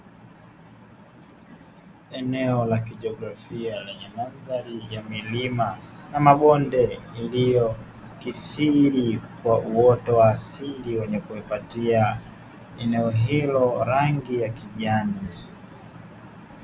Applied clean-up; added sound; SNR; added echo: none; none; none; none.